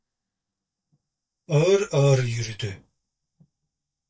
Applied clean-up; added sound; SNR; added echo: neural mask model DeepFilterNet 3.